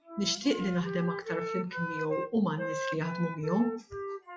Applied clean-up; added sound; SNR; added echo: classical method log-MMSE.